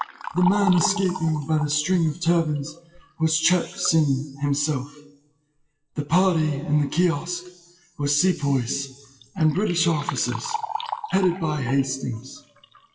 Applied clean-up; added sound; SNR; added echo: classical method WPE with log-MMSE.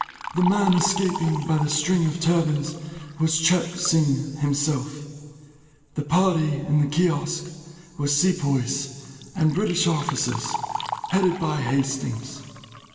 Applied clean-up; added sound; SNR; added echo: none; Liquid; 13 dB; reverberation time 2.2 s.